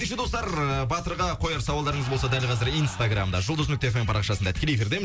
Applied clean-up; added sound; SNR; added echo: none; Crowd; 15 dB; none.